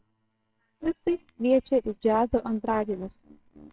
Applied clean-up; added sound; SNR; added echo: neural separator model SepFormer WHAMR!.